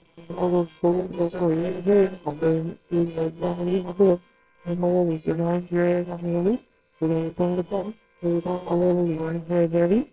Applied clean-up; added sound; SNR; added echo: neural separator model SepFormer WHAMR!.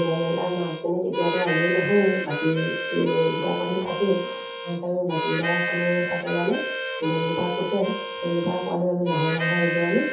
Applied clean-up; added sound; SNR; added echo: none; Harmonica; 4 dB; reverberation time 0.5 s.